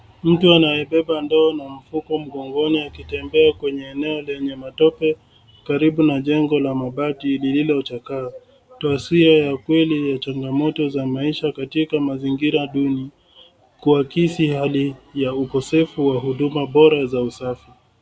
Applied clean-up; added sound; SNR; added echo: none; none; none; none.